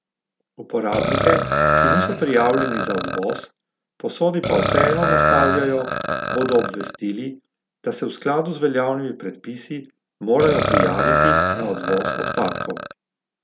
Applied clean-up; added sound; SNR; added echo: none; Burping, eructation; -2 dB; none.